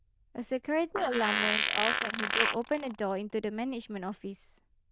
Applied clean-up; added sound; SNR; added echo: neural diffusion model UNIVERSE++.